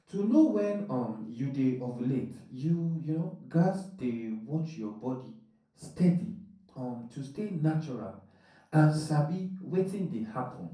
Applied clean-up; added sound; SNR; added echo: none; none; none; reverberation time 0.5 s.